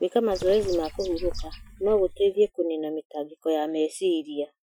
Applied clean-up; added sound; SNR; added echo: classical method Wiener filter.